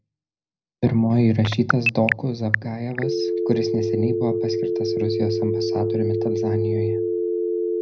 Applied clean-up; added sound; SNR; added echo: none; Telephone; 0 dB; reverberation time 0.4 s.